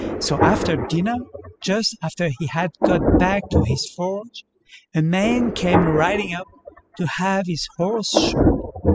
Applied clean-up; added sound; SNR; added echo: classical method spectral subtraction.